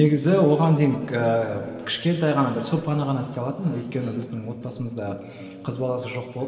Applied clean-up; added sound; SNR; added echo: none; Guitar; 19 dB; reverberation time 2.3 s.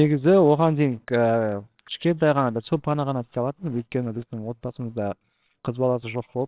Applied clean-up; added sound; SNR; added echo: neural separator model SepFormer WHAMR!.